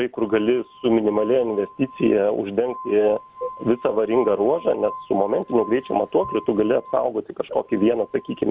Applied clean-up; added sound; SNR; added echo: none; Glass; 18 dB; none.